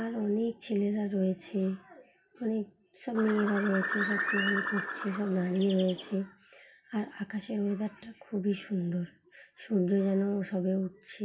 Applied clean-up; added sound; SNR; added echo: none; Bird; 3 dB; reverberation time 0.2 s.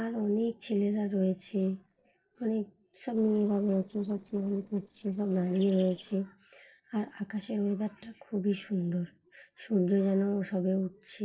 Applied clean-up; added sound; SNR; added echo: neural separator model SepFormer DNS4.